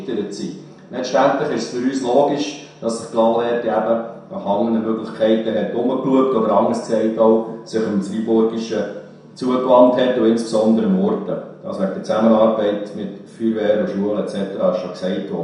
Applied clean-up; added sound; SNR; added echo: none; none; none; reverberation time 0.7 s.